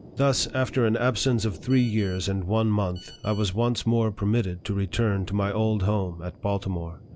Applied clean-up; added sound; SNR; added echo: none; Thunder + Telephone; 20 dB; none.